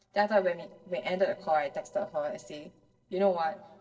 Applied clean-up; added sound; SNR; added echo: neural separator model SepFormer DNS4.